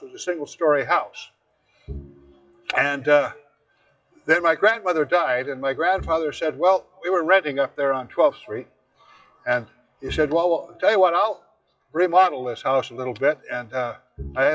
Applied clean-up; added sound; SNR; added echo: classical method WPE with log-MMSE.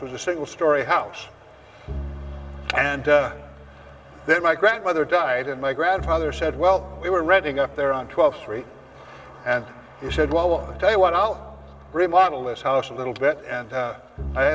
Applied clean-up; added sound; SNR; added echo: none; Bowed string instrument; 15 dB; reverberation time 2.7 s.